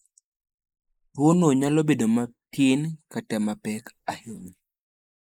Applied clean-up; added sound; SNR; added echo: neural mask model Resemble Enhance denoiser.